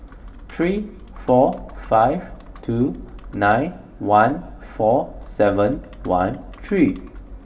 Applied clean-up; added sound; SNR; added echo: none; Computer keyboard; 18 dB; reverberation time 0.3 s.